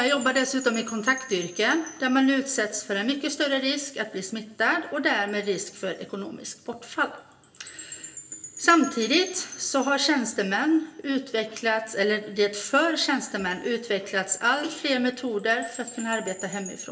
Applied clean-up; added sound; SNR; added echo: none; Wind chime; 19 dB; reverberation time 0.9 s.